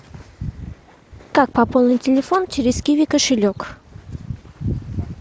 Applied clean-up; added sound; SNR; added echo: none; none; none; none.